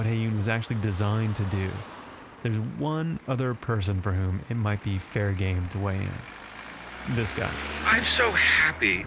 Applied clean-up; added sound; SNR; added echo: none; Traffic noise, roadway noise; 13 dB; none.